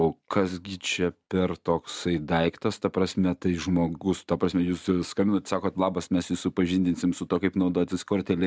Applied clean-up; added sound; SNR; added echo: none; none; none; none.